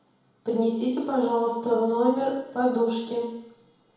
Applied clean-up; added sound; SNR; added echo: none; none; none; reverberation time 1.9 s.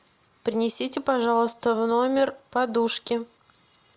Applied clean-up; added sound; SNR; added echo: none; none; none; none.